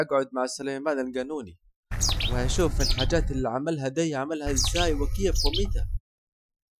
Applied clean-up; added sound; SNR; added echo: classical method Wiener filter.